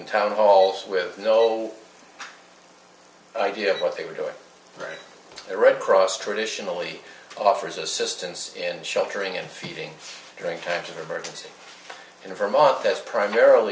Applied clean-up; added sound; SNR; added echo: none; none; none; none.